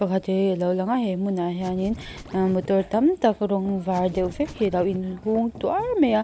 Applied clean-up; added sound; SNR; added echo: none; Scratching (performance technique); 16 dB; none.